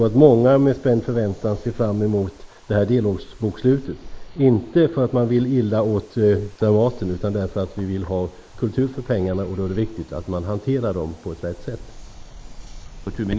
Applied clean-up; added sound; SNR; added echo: neural mask model Resemble Enhance denoiser.